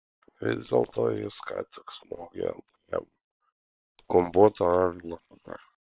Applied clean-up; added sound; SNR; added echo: neural separator model SepFormer WHAM!.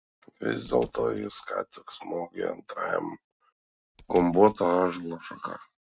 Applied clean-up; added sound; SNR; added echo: neural mask model RNNoise.